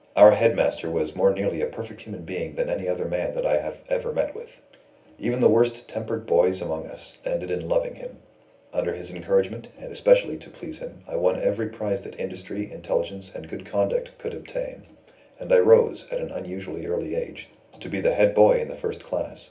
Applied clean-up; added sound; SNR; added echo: none; none; none; reverberation time 0.3 s.